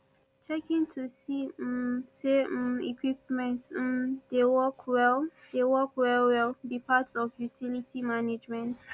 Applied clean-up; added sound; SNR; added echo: none; none; none; none.